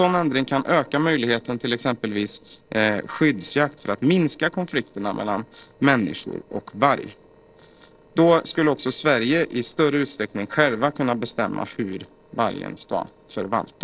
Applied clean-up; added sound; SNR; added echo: neural separator model SepFormer DNS4.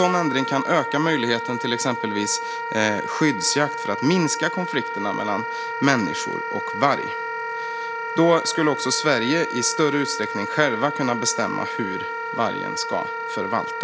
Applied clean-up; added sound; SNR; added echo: none; Wind instrument, woodwind instrument; 5 dB; none.